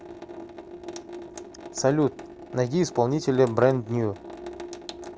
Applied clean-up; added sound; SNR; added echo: none; Sink (filling or washing) / Water tap, faucet; 13 dB; none.